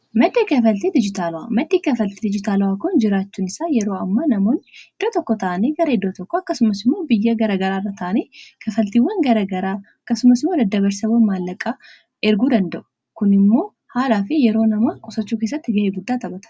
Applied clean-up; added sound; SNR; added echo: none; none; none; none.